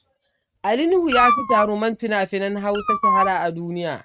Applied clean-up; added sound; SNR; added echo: neural mask model RNNoise.